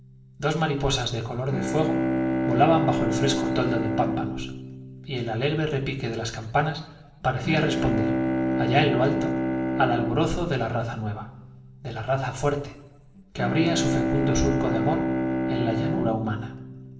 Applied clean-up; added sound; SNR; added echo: none; Bowed string instrument; 1 dB; reverberation time 0.7 s.